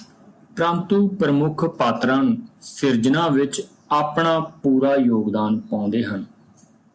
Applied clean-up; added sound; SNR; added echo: none; none; none; none.